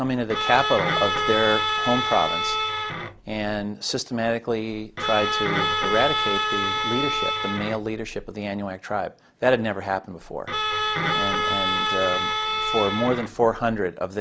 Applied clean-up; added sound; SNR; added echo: none; Bowed string instrument; -1 dB; none.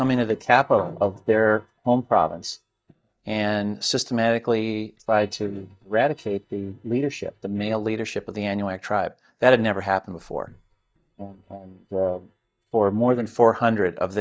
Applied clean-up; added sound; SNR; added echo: neural mask model DeepFilterNet 3.